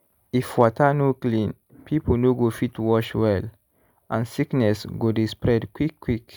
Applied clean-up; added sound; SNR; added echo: none; none; none; none.